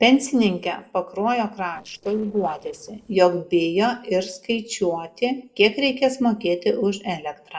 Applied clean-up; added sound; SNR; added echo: neural separator model SepFormer DNS4.